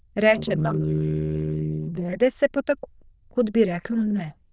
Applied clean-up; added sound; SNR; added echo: neural diffusion model UNIVERSE++.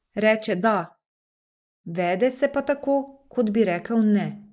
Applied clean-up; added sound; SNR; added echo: neural mask model Resemble Enhance denoiser.